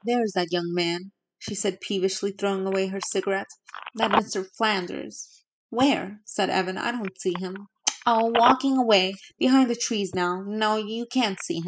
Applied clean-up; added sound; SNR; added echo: classical method spectral subtraction.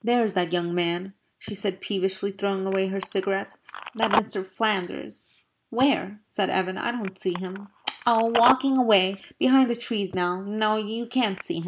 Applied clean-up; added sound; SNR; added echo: none; Telephone; 11 dB; none.